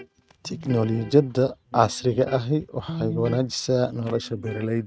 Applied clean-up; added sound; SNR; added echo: neural mask model RNNoise.